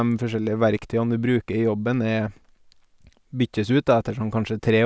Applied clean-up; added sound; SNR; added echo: none; none; none; none.